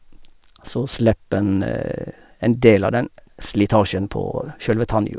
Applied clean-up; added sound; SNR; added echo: none; none; none; none.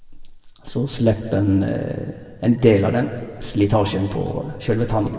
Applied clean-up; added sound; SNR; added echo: none; none; none; reverberation time 1.7 s.